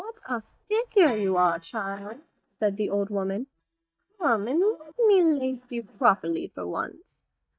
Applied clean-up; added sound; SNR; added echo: neural mask model DeepFilterNet 3.